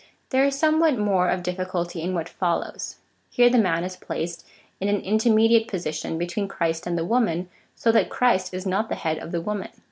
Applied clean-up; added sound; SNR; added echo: none; none; none; none.